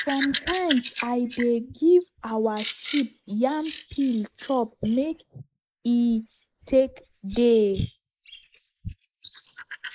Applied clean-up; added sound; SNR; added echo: neural mask model Resemble Enhance denoiser.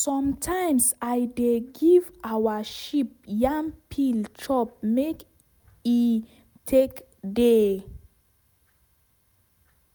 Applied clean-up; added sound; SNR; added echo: none; none; none; none.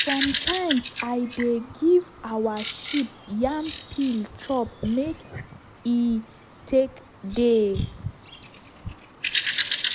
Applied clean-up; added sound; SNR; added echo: none; Bird vocalization, bird call, bird song; 5 dB; none.